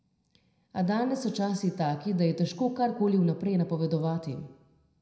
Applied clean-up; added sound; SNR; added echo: none; none; none; reverberation time 0.7 s.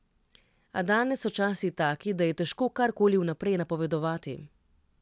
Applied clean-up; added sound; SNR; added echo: none; none; none; none.